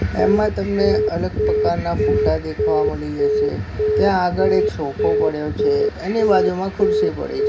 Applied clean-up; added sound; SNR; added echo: none; Telephone; -1 dB; reverberation time 0.3 s.